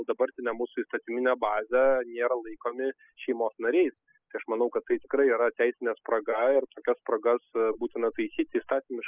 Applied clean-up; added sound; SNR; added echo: classical method spectral subtraction.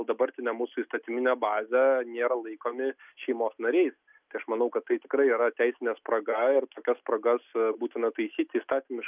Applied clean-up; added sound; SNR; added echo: none; none; none; none.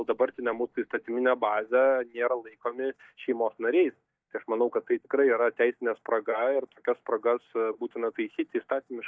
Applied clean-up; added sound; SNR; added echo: neural mask model DeepFilterNet 3.